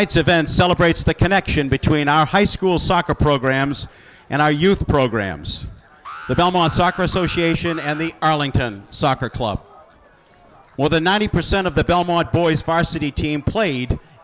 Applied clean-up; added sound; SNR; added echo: none; Alarm; 18 dB; none.